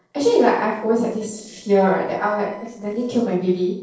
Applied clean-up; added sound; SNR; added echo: neural separator model SepFormer DNS4.